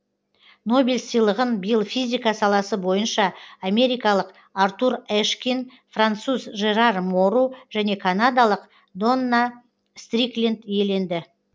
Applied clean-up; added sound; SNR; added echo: none; none; none; none.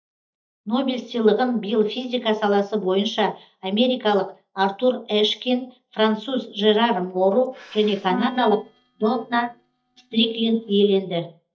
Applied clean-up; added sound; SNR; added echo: neural mask model DeepFilterNet 3.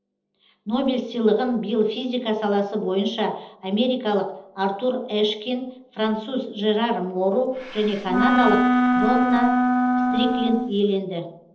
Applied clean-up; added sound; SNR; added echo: neural separator model SepFormer DNS4.